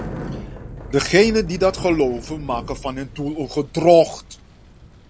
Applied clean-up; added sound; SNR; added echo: none; Bicycle; 14 dB; none.